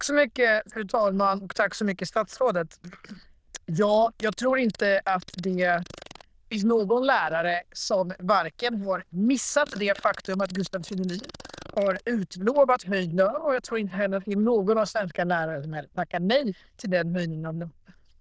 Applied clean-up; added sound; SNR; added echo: neural diffusion model UNIVERSE++.